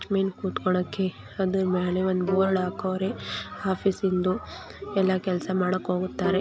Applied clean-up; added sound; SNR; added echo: none; Bowed string instrument; 11 dB; none.